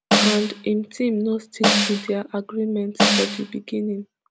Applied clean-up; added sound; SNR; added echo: none; Snare drum; -2 dB; none.